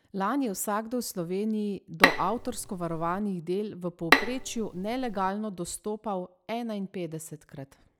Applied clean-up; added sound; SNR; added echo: none; Bowed string instrument; -3 dB; none.